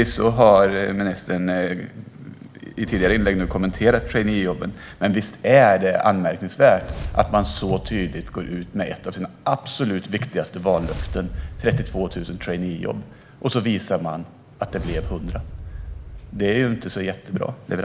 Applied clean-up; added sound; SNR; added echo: none; Whoosh, swoosh, swish; 14 dB; none.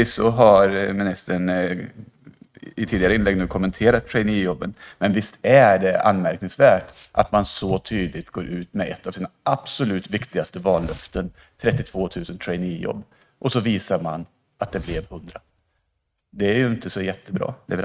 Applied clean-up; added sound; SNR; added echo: neural mask model RNNoise.